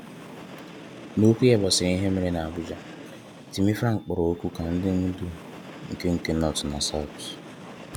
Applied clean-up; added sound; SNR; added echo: none; Train; 15 dB; none.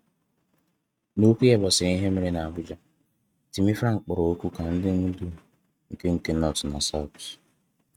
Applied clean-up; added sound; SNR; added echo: neural mask model RNNoise.